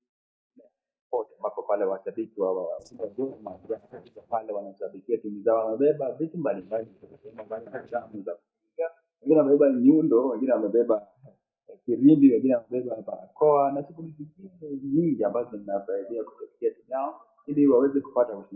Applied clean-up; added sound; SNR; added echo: neural mask model DeepFilterNet 3.